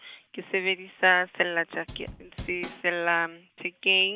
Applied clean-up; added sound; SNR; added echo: none; Drum / Drum kit; 13 dB; none.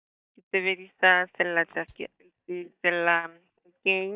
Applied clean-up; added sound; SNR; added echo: neural mask model DeepFilterNet 3.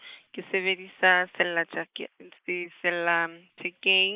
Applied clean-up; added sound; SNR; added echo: neural mask model Resemble Enhance denoiser.